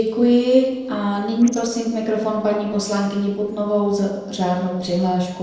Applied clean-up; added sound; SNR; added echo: neural separator model SepFormer DNS4.